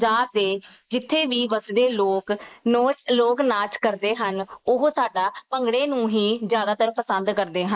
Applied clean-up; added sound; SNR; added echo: neural mask model Resemble Enhance denoiser.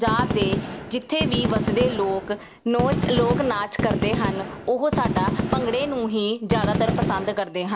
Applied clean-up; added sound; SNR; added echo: none; Gunshot, gunfire; 1 dB; none.